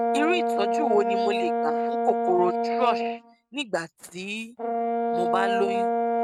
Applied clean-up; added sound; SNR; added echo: neural mask model RNNoise.